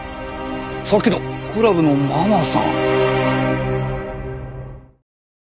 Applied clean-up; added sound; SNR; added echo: none; none; none; none.